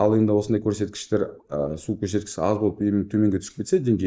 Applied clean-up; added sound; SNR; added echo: neural mask model DeepFilterNet 3.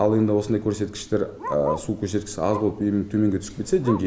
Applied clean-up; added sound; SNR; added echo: none; Bark; 15 dB; none.